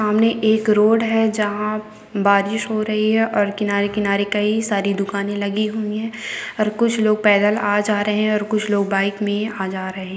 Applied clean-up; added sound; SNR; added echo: none; none; none; none.